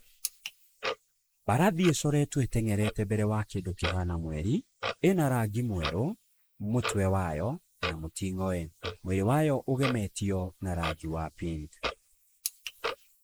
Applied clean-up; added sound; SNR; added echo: neural mask model Resemble Enhance denoiser.